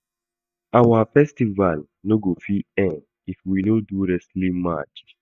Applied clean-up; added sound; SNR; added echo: neural mask model DeepFilterNet 3.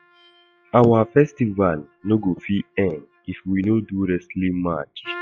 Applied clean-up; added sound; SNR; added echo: classical method log-MMSE.